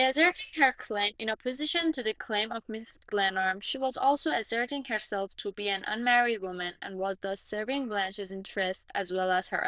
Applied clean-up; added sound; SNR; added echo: neural diffusion model UNIVERSE++.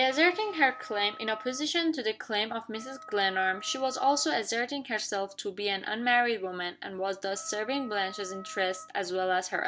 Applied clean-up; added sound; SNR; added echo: none; Wind instrument, woodwind instrument; 16 dB; none.